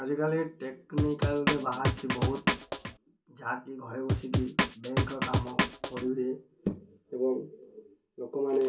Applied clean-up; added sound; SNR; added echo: none; Drum; -3 dB; reverberation time 0.2 s.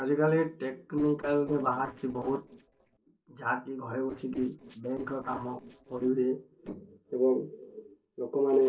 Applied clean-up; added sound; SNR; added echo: neural separator model SepFormer DNS4.